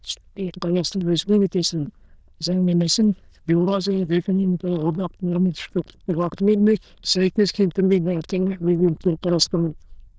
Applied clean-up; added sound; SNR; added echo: neural diffusion model UNIVERSE++.